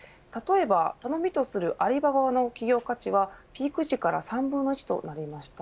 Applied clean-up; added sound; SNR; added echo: none; none; none; none.